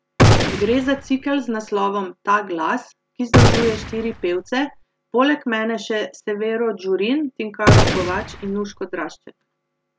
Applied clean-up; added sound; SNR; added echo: none; Gunshot, gunfire; -4 dB; none.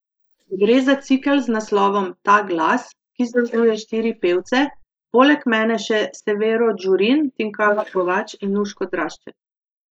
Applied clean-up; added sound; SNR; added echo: neural mask model Resemble Enhance denoiser.